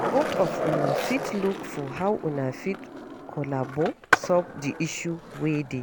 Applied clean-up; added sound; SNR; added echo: none; Skateboard; 3 dB; none.